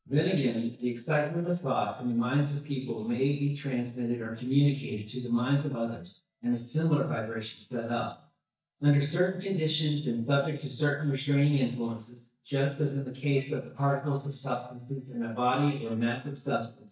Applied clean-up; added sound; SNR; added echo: neural mask model DeepFilterNet 3.